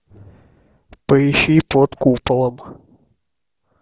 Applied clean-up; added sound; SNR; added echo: none; none; none; none.